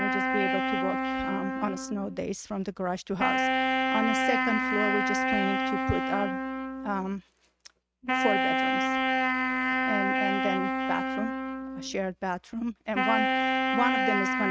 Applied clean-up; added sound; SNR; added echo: neural mask model RNNoise.